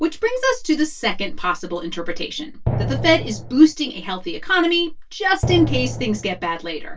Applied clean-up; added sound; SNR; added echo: none; Drum; 4 dB; reverberation time 0.1 s.